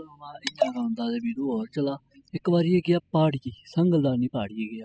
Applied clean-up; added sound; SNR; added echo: classical method spectral subtraction.